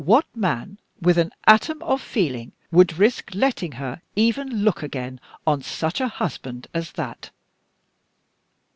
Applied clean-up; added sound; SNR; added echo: none; none; none; none.